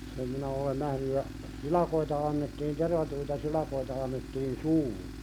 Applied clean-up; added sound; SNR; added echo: none; Tools; 10 dB; none.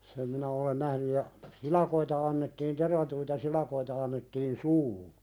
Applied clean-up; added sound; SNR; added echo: none; none; none; none.